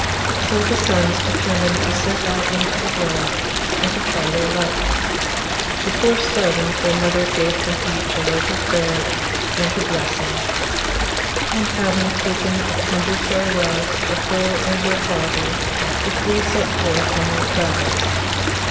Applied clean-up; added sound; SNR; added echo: none; Stream; -3 dB; reverberation time 2.1 s.